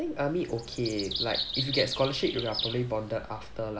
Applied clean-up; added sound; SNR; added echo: none; Bird vocalization, bird call, bird song; 5 dB; none.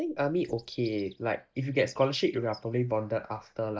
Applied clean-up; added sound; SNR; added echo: neural mask model DeepFilterNet 3.